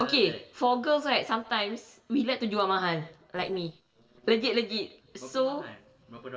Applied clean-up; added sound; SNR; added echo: neural separator model SepFormer DNS4.